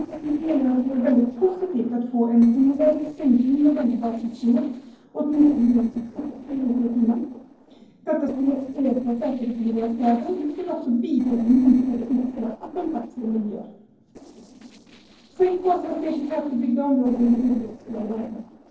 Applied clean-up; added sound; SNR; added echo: neural separator model SepFormer DNS4.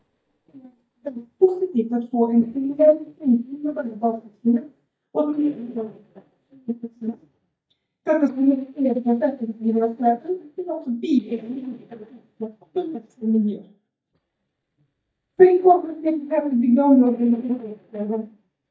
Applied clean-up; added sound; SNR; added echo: neural mask model DeepFilterNet 3.